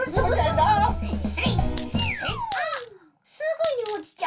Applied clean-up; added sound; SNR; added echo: none; Coin (dropping); 19 dB; reverberation time 0.2 s.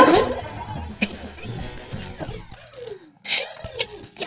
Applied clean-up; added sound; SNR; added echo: neural mask model DeepFilterNet 3.